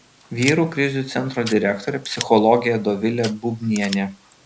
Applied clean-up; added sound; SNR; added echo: none; Scissors; 16 dB; none.